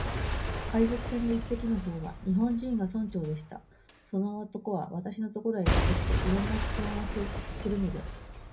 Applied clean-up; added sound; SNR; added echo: none; Shatter / Crushing / Boom; 1 dB; reverberation time 0.5 s.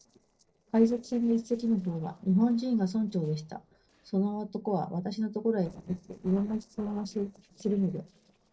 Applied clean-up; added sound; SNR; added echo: neural separator model SepFormer DNS4.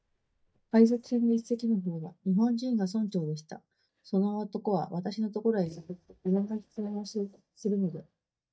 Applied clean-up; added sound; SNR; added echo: neural mask model DeepFilterNet 3.